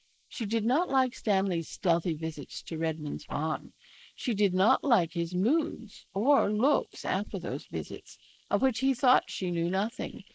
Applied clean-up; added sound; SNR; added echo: neural mask model Resemble Enhance denoiser.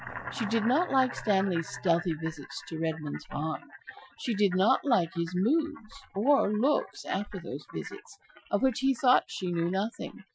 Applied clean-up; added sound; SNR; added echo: classical method Wiener filter.